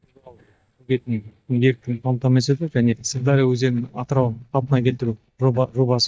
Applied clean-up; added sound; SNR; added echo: neural mask model DeepFilterNet 3.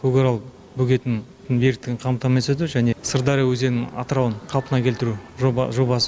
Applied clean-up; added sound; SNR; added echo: none; none; none; none.